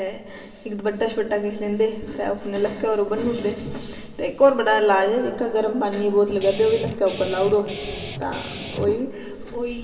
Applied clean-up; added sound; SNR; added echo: none; Guitar; 12 dB; reverberation time 2.4 s.